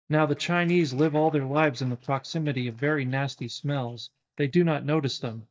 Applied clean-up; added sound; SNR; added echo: neural mask model DeepFilterNet 3.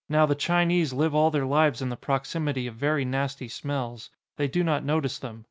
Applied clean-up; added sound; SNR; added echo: none; none; none; none.